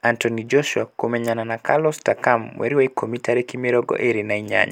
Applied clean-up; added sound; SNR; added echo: none; none; none; none.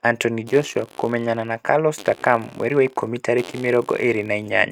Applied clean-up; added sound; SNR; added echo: neural mask model RNNoise.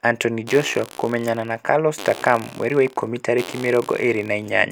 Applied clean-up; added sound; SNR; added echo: none; Fart; 19 dB; none.